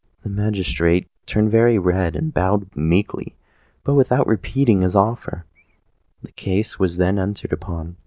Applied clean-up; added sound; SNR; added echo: none; none; none; none.